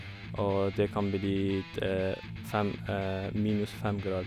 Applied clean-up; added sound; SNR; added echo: none; Electric guitar; 11 dB; none.